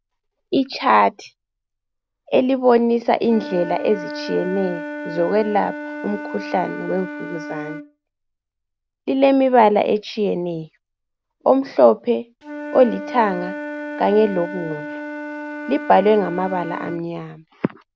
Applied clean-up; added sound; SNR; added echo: none; Wind instrument, woodwind instrument; 12 dB; none.